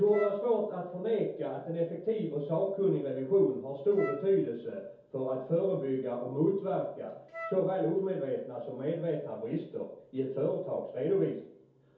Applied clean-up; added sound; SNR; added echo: none; Wind instrument, woodwind instrument; 13 dB; reverberation time 0.6 s.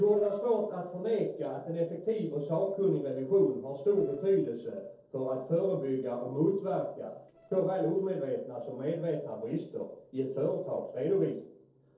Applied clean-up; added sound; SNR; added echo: neural separator model SepFormer DNS4.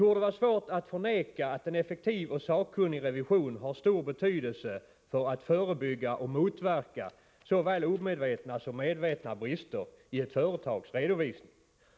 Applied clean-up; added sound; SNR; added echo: none; none; none; none.